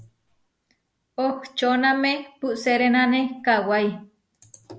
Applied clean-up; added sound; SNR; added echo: none; none; none; none.